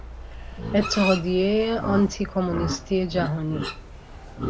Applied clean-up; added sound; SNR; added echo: none; Livestock, farm animals, working animals; 7 dB; none.